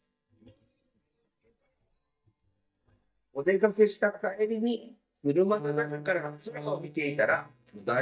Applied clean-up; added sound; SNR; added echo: neural mask model DeepFilterNet 3.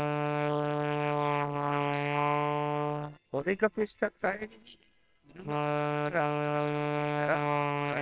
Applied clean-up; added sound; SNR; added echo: neural separator model SepFormer WHAMR!.